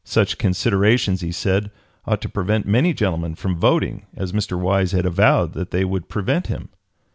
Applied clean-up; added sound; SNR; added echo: none; none; none; none.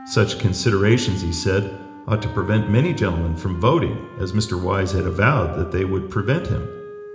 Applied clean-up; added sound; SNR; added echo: none; Wind instrument, woodwind instrument; 17 dB; reverberation time 0.8 s.